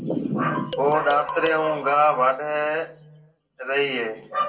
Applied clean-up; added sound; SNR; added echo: none; Marimba, xylophone; 11 dB; reverberation time 0.2 s.